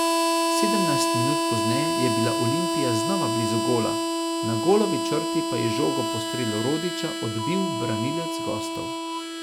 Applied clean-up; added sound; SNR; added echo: none; Harmonica; -2 dB; none.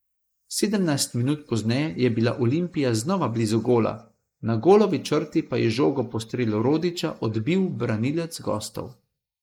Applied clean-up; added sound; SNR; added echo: neural mask model Resemble Enhance denoiser.